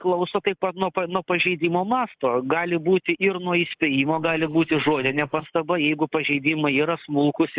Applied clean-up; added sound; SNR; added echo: neural mask model Resemble Enhance denoiser.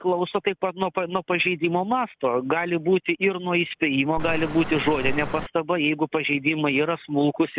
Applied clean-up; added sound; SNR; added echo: none; Cricket; -3 dB; none.